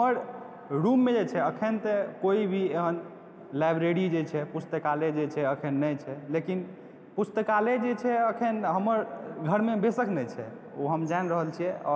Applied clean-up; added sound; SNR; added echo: none; none; none; none.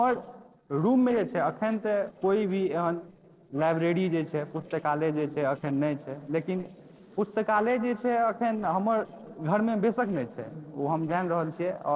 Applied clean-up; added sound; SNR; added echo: neural separator model SepFormer DNS4.